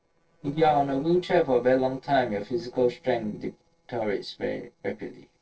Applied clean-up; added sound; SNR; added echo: neural separator model SepFormer DNS4.